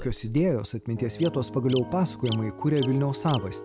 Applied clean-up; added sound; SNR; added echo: none; Bird vocalization, bird call, bird song; 16 dB; none.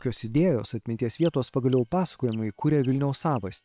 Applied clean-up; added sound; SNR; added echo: neural separator model SepFormer WHAM!.